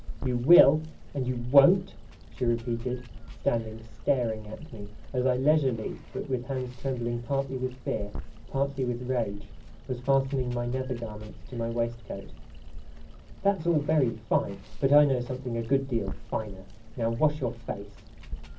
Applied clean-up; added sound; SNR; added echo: none; Water; 11 dB; reverberation time 0.4 s.